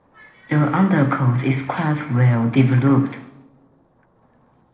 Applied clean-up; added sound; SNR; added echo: neural separator model SepFormer DNS4.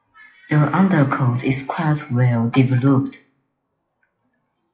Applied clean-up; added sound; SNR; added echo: classical method WPE with log-MMSE.